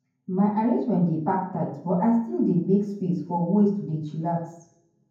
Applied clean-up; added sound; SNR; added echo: none; none; none; reverberation time 0.9 s.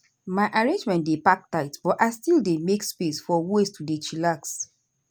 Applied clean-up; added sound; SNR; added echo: none; none; none; none.